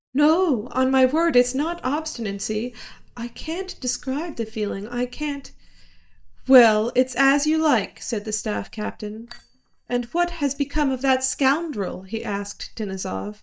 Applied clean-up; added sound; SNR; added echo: neural mask model DeepFilterNet 3.